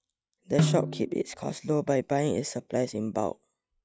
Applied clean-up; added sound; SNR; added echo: classical method log-MMSE.